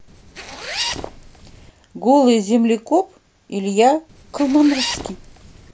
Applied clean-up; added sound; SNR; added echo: none; Zipper (clothing); 10 dB; none.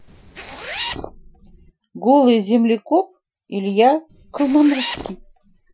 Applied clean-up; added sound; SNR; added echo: classical method Wiener filter.